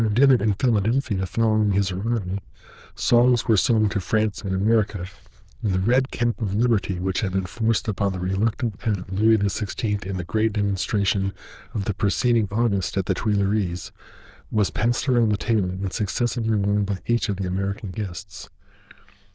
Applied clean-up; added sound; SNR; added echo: neural diffusion model UNIVERSE++.